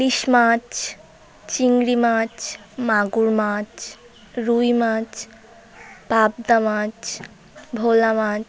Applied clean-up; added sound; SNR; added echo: none; none; none; none.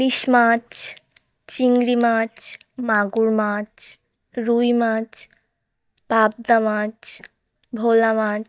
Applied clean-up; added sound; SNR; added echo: neural mask model DeepFilterNet 3.